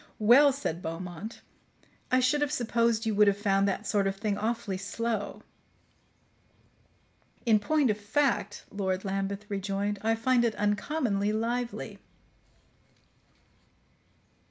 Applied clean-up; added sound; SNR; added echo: none; none; none; none.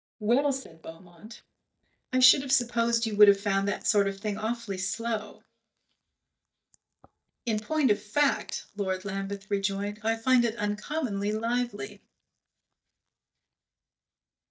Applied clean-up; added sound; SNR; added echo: neural mask model DeepFilterNet 3.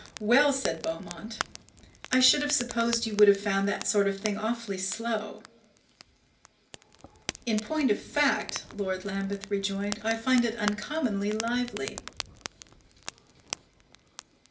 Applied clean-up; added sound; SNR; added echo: none; Fire; 13 dB; reverberation time 0.3 s.